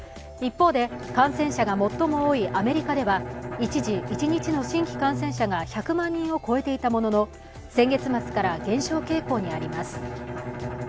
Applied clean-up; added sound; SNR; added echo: none; Bowed string instrument; 9 dB; none.